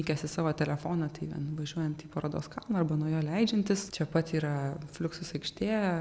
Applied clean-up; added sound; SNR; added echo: none; none; none; none.